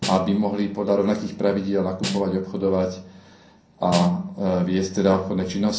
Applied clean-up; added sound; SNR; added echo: none; Snare drum; 12 dB; reverberation time 0.6 s.